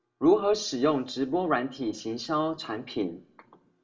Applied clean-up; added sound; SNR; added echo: none; none; none; reverberation time 0.4 s.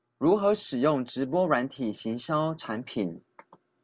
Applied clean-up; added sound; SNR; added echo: none; none; none; none.